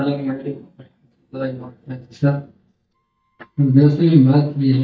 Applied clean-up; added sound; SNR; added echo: neural mask model DeepFilterNet 3.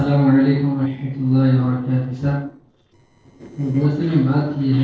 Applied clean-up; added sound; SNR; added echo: neural separator model SepFormer DNS4.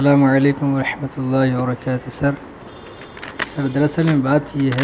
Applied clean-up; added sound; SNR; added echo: none; none; none; none.